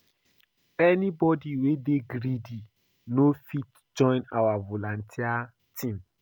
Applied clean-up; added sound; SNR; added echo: none; none; none; none.